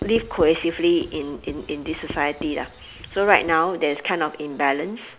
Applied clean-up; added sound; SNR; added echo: none; Writing; 15 dB; none.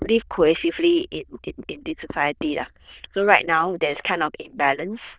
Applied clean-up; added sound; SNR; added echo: neural diffusion model UNIVERSE++.